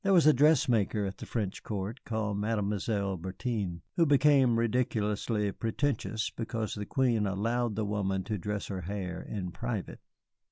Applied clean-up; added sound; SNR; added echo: none; none; none; none.